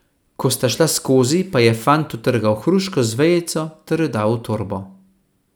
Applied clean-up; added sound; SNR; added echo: none; none; none; none.